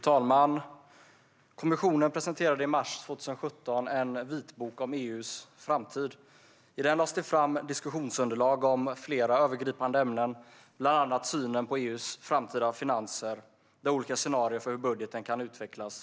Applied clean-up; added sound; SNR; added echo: none; none; none; none.